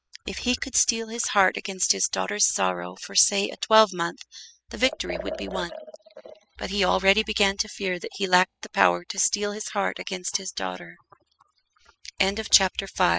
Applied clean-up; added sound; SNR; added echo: classical method spectral subtraction.